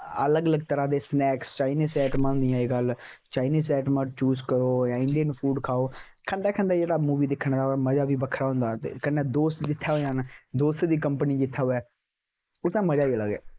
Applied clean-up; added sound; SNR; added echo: neural mask model Resemble Enhance denoiser.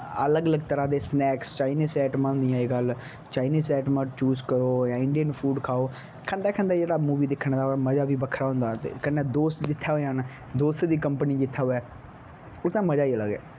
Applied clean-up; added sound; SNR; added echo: none; none; none; none.